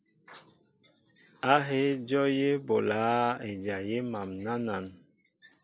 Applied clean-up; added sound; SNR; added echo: none; none; none; none.